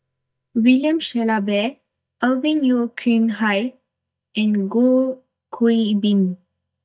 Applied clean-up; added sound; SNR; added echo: neural mask model DeepFilterNet 3.